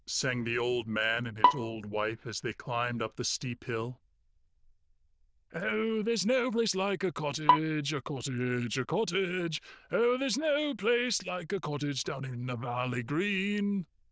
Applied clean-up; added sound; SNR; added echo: neural diffusion model UNIVERSE++.